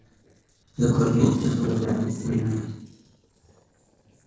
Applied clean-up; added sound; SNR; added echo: neural separator model SepFormer DNS4.